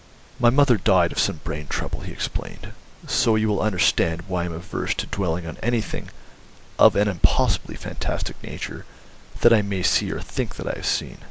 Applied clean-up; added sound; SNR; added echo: none; none; none; none.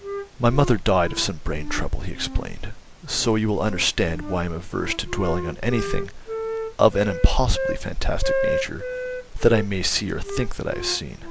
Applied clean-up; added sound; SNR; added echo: none; Wind instrument, woodwind instrument; 9 dB; none.